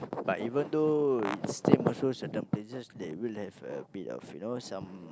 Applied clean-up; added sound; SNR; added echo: none; none; none; none.